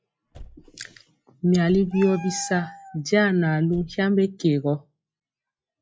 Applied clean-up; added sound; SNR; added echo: classical method log-MMSE.